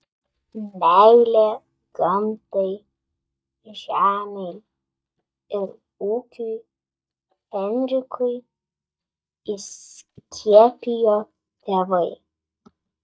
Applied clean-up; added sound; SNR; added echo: neural mask model DeepFilterNet 3.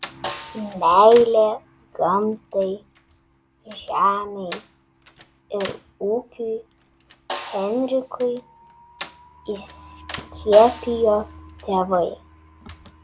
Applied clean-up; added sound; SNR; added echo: none; Slam + Snare drum; 15 dB; none.